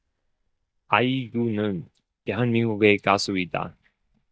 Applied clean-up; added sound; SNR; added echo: neural mask model DeepFilterNet 3.